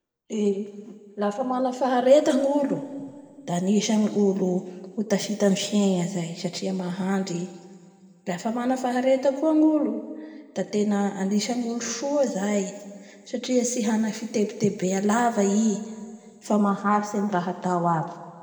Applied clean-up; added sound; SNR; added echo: none; none; none; reverberation time 1.8 s.